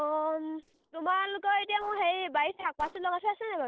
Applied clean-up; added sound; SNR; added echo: neural separator model SepFormer DNS4.